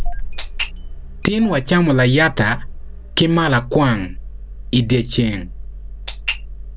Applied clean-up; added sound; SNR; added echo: none; Engine starting; 8 dB; none.